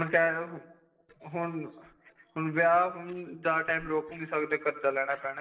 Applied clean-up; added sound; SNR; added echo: neural separator model SepFormer DNS4.